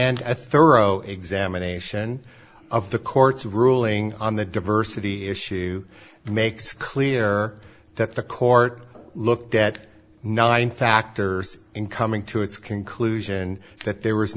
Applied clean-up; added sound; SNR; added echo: none; none; none; none.